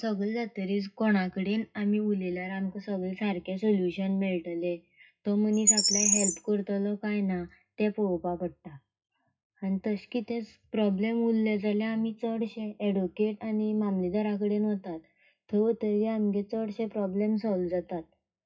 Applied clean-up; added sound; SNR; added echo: classical method WPE with log-MMSE.